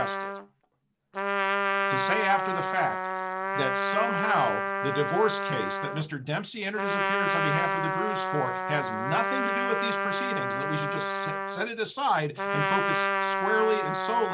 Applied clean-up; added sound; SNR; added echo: none; Trumpet; -2 dB; none.